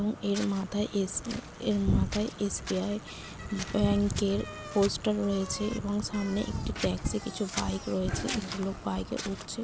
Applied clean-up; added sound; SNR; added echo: none; Bicycle + Scissors; 14 dB; none.